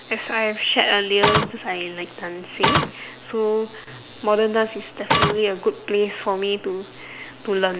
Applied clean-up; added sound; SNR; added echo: none; Printer; -5 dB; none.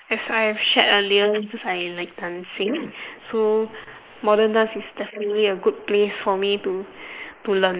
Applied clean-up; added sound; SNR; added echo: neural mask model Resemble Enhance denoiser.